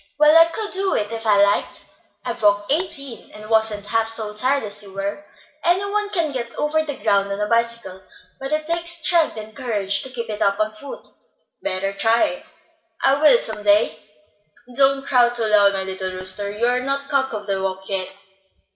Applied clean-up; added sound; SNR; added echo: none; Telephone; 18 dB; reverberation time 0.6 s.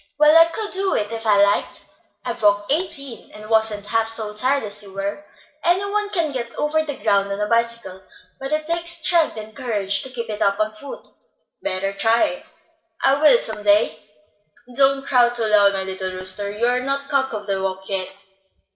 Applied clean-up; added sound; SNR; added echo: neural separator model SepFormer DNS4.